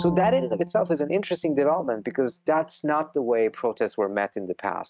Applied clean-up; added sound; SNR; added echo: neural mask model RNNoise.